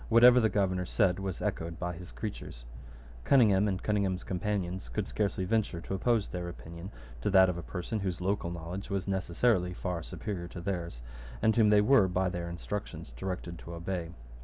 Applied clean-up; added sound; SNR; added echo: none; none; none; none.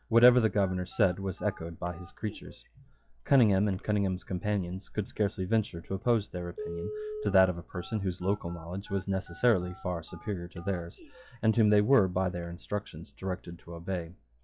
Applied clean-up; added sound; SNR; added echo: classical method log-MMSE.